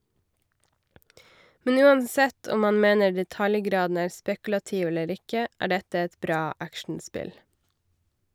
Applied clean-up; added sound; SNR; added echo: none; none; none; none.